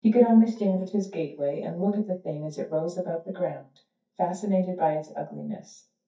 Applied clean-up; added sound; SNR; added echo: neural mask model DeepFilterNet 3.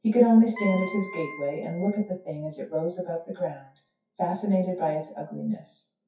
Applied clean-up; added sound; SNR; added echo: classical method WPE with log-MMSE.